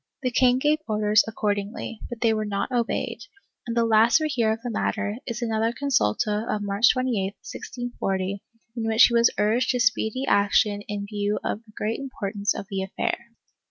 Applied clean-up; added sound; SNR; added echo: none; none; none; none.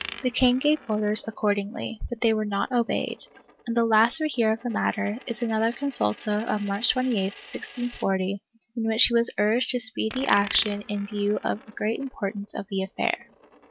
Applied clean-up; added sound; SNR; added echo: none; Coin (dropping); 19 dB; none.